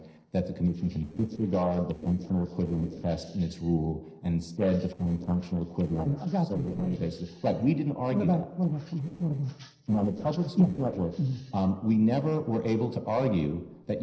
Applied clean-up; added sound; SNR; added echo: neural separator model SepFormer DNS4.